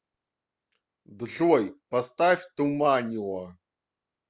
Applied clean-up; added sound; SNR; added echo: none; none; none; none.